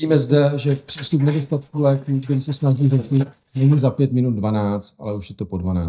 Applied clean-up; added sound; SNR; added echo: neural mask model DeepFilterNet 3.